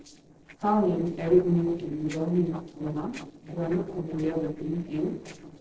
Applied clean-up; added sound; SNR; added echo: neural separator model SepFormer DNS4.